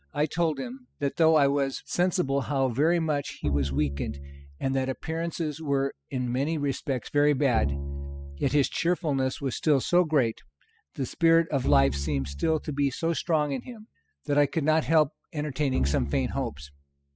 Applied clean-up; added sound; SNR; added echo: classical method spectral subtraction.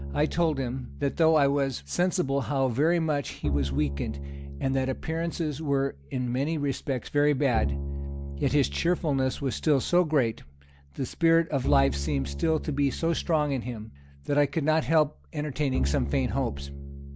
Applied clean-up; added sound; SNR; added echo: none; Bowed string instrument; 8 dB; none.